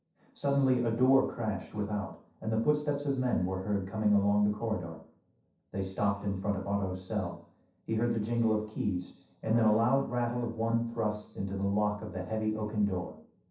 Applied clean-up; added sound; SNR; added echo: neural separator model SepFormer DNS4.